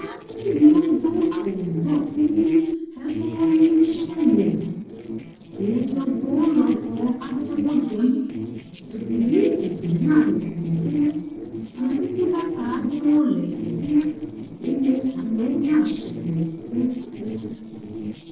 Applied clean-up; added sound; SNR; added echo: neural separator model SepFormer DNS4.